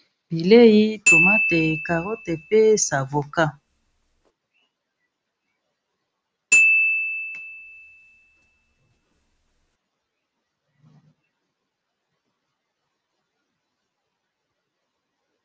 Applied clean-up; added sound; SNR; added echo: none; Glockenspiel; -1 dB; none.